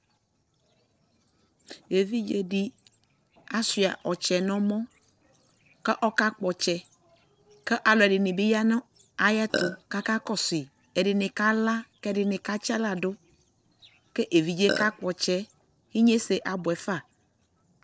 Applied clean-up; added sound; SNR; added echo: neural separator model SepFormer DNS4.